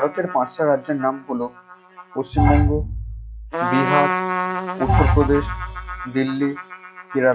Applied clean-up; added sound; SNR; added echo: classical method log-MMSE.